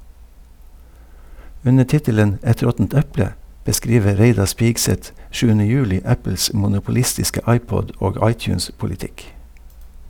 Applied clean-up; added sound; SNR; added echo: none; none; none; none.